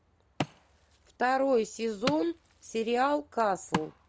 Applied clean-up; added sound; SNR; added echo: none; Wood; 10 dB; none.